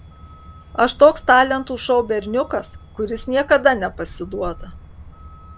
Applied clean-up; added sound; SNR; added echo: none; Truck; 18 dB; none.